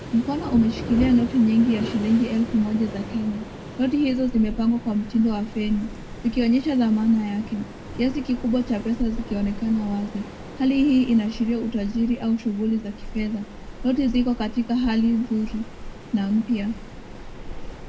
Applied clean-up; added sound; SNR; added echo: none; Waves, surf; 11 dB; reverberation time 0.6 s.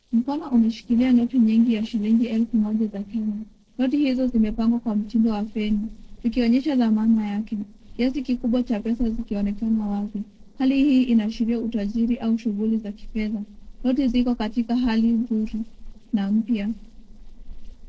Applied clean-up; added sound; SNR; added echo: neural separator model SepFormer DNS4.